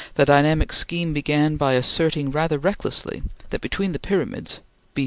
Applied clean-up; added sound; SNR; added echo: none; none; none; none.